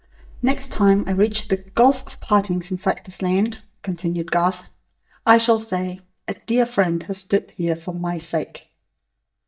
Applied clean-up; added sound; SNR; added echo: neural mask model DeepFilterNet 3.